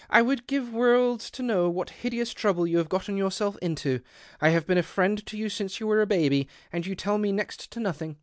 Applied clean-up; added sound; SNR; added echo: none; none; none; none.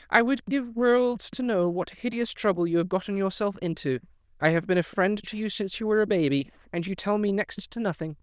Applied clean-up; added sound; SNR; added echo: neural diffusion model UNIVERSE++.